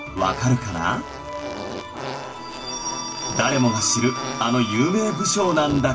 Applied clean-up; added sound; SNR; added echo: none; Fart; 13 dB; reverberation time 0.2 s.